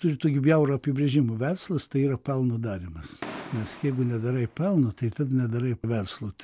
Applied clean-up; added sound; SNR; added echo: none; Fireworks; 18 dB; none.